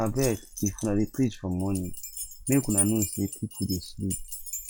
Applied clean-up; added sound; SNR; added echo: classical method log-MMSE.